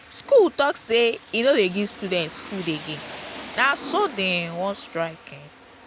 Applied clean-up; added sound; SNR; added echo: none; Rain; 16 dB; none.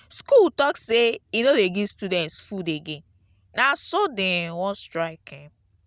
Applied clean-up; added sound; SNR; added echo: none; none; none; none.